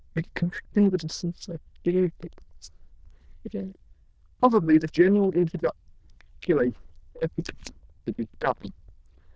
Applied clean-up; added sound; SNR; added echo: neural diffusion model UNIVERSE++.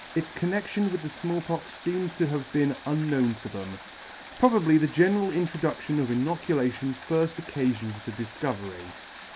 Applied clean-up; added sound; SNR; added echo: none; Water; 13 dB; none.